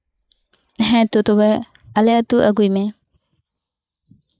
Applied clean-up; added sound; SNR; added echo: neural mask model Resemble Enhance denoiser.